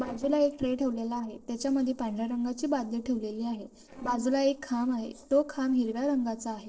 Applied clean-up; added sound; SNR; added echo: neural separator model SepFormer DNS4.